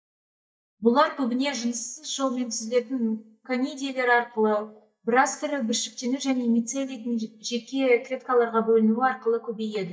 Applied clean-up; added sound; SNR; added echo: neural mask model DeepFilterNet 3.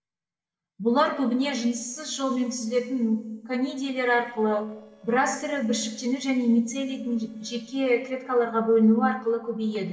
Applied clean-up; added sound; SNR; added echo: neural separator model SepFormer DNS4.